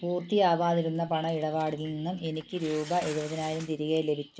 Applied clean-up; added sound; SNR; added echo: none; Tearing; 20 dB; none.